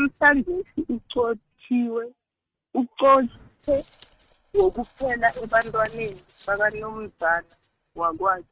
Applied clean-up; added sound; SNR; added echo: neural mask model RNNoise.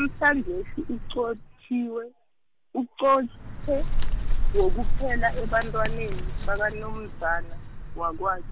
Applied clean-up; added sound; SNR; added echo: none; Bird; -2 dB; none.